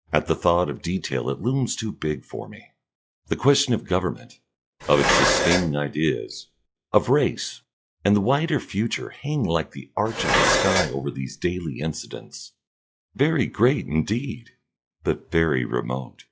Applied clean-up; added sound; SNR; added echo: classical method log-MMSE.